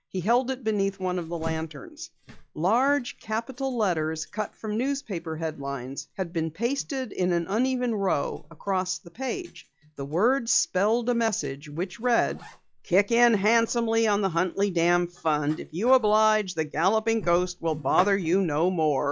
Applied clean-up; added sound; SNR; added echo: classical method log-MMSE.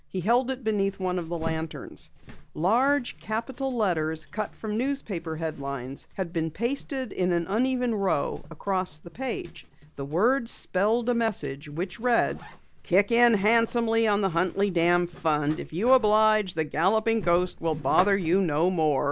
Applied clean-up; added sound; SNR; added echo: none; Zipper (clothing); 17 dB; none.